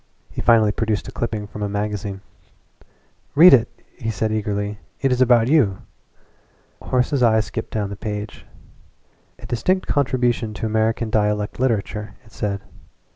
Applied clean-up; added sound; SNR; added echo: none; none; none; none.